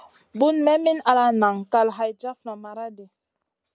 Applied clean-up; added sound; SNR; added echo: none; none; none; none.